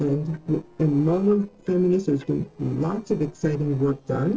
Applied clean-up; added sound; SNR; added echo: neural separator model SepFormer DNS4.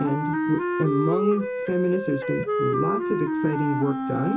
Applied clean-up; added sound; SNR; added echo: none; Wind instrument, woodwind instrument; 0 dB; reverberation time 0.2 s.